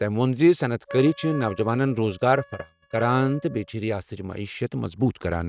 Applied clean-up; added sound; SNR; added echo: neural mask model RNNoise.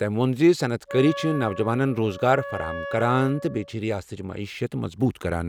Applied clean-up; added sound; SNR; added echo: none; Wind instrument, woodwind instrument; 12 dB; none.